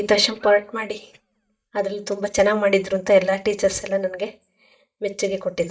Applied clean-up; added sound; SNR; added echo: neural mask model DeepFilterNet 3.